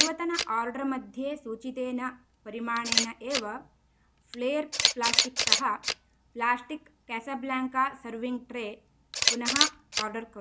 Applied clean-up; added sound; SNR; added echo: none; Camera; -1 dB; none.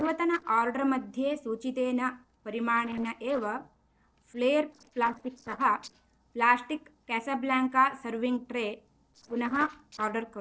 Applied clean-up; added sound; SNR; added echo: neural separator model SepFormer DNS4.